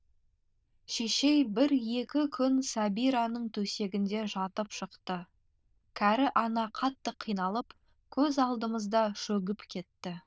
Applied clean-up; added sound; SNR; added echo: neural diffusion model UNIVERSE++.